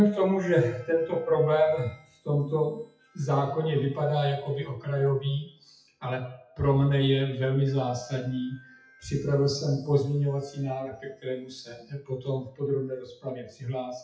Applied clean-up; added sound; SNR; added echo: classical method WPE with log-MMSE.